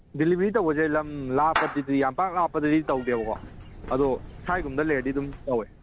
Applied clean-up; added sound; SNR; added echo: none; Meow / Clapping; 12 dB; none.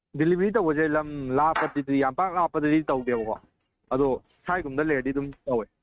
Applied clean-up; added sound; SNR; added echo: neural mask model RNNoise.